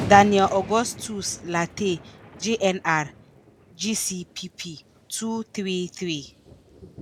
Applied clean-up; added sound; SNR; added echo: none; Thunder; 15 dB; none.